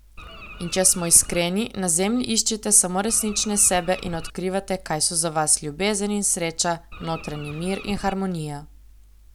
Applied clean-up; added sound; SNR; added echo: none; Bird; 14 dB; none.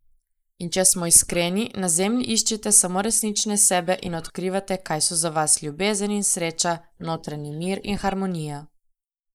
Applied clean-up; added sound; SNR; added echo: neural mask model Resemble Enhance denoiser.